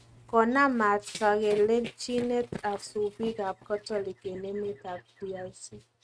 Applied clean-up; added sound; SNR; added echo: neural mask model RNNoise.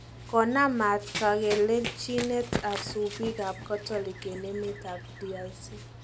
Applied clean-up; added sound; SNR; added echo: none; Run; 10 dB; none.